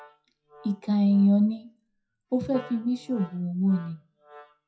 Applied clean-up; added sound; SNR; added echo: classical method WPE with log-MMSE.